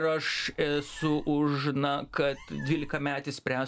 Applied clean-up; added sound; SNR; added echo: none; Meow; 18 dB; none.